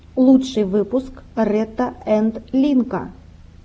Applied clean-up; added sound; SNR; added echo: none; none; none; none.